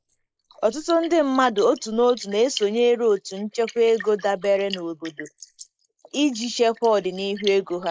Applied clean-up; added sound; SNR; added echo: neural mask model Resemble Enhance denoiser.